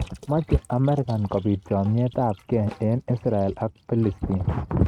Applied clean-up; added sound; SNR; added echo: neural mask model RNNoise.